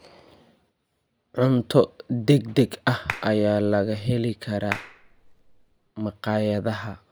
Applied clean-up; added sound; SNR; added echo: none; Clapping; 13 dB; none.